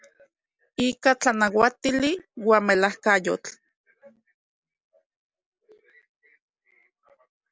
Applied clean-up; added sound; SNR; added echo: none; none; none; none.